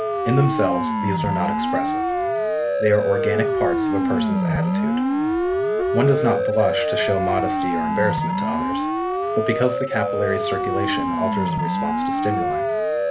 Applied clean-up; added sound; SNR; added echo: none; Siren; -3 dB; reverberation time 0.3 s.